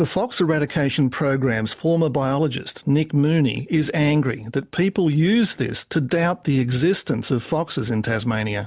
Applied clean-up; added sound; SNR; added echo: none; none; none; none.